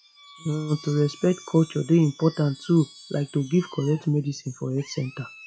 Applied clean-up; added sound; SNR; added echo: classical method log-MMSE.